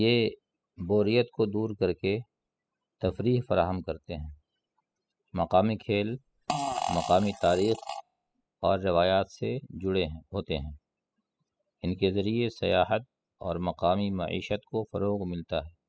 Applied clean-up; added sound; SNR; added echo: classical method spectral subtraction.